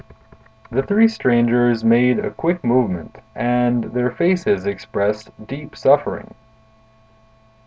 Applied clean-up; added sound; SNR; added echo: none; none; none; none.